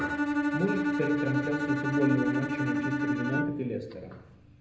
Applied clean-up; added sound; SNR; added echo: none; Bowed string instrument; -2 dB; reverberation time 0.8 s.